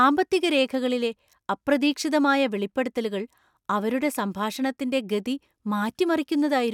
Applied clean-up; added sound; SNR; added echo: none; none; none; none.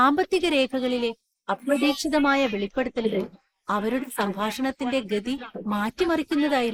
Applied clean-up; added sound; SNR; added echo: neural mask model Resemble Enhance denoiser.